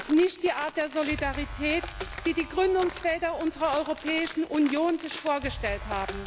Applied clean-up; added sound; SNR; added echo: none; Clapping + Walk, footsteps; 11 dB; none.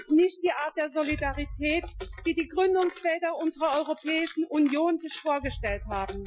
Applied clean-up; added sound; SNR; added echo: classical method Wiener filter.